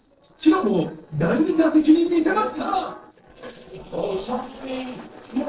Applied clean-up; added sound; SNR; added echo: neural separator model SepFormer DNS4.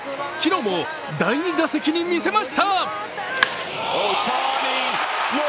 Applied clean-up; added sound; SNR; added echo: none; none; none; none.